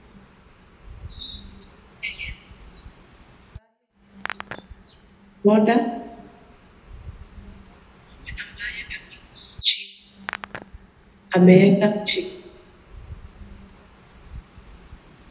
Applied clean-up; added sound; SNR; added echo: none; Hands; 17 dB; reverberation time 0.7 s.